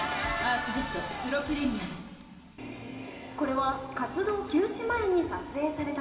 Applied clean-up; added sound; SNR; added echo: none; none; none; reverberation time 2.1 s.